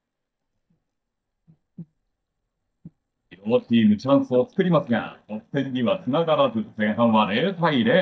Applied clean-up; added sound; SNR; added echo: neural mask model DeepFilterNet 3.